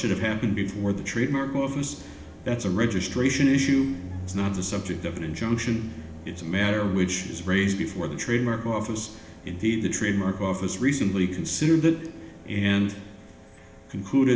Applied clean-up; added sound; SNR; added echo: none; Car passing by; 17 dB; reverberation time 1.0 s.